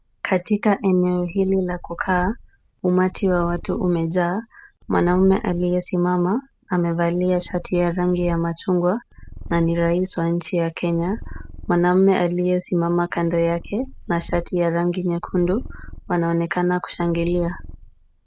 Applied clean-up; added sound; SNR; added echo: none; Purr; 16 dB; none.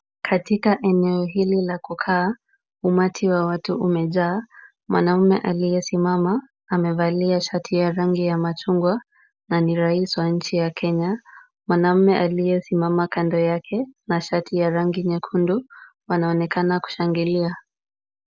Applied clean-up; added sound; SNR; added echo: none; none; none; none.